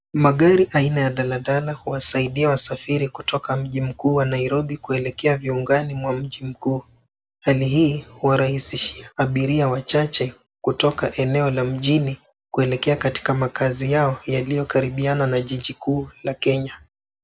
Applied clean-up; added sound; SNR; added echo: none; none; none; none.